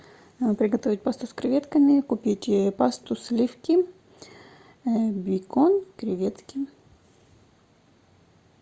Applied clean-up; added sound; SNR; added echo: none; none; none; none.